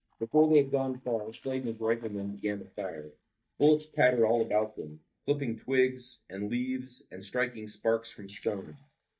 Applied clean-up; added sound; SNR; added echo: neural mask model DeepFilterNet 3.